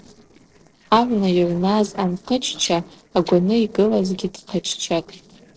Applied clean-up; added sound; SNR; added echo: neural separator model SepFormer DNS4.